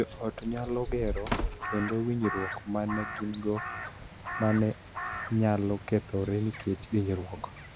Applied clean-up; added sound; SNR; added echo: none; Slam + Crow; 6 dB; none.